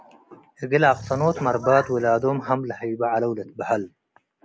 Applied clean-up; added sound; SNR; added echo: none; Animal; 19 dB; none.